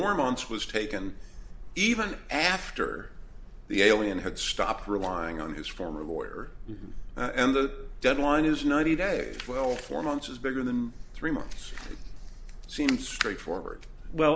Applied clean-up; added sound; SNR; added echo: none; none; none; none.